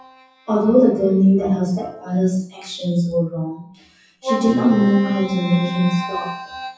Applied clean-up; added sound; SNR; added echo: classical method WPE with log-MMSE.